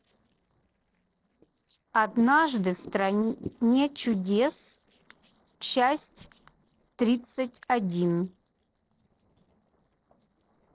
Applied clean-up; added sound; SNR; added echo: neural separator model SepFormer DNS4.